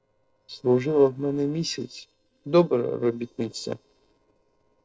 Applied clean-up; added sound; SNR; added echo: neural separator model SepFormer DNS4.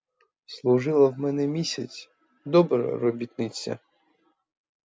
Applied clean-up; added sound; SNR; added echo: none; none; none; none.